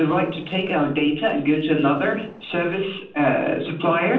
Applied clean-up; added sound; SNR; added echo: neural separator model SepFormer DNS4.